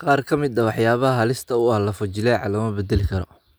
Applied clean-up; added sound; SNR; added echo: none; none; none; none.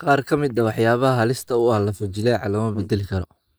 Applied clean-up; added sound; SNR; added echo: neural mask model DeepFilterNet 3.